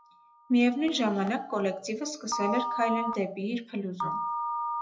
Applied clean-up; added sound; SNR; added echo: classical method WPE with log-MMSE.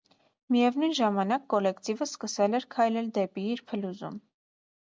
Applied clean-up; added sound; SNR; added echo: none; none; none; none.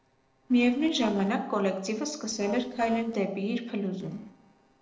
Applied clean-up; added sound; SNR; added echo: neural separator model SepFormer DNS4.